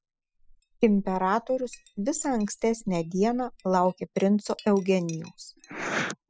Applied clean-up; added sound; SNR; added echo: classical method spectral subtraction.